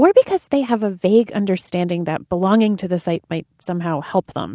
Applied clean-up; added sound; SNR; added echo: none; none; none; none.